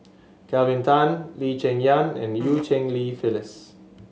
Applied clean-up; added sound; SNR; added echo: none; Fart; 13 dB; none.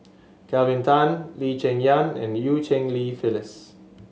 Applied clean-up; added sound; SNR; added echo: none; none; none; none.